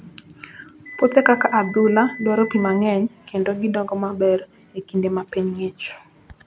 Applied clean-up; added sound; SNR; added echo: none; none; none; none.